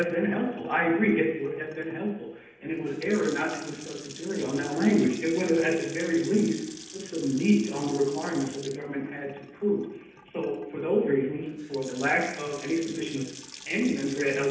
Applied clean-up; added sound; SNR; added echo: none; Sink (filling or washing) / Water tap, faucet / Splash, splatter; 19 dB; reverberation time 0.9 s.